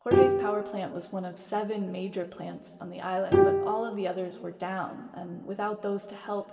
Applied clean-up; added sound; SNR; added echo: none; Bowed string instrument; -3 dB; reverberation time 2.5 s.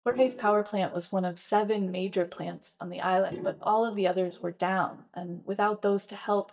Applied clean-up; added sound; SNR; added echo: neural mask model DeepFilterNet 3.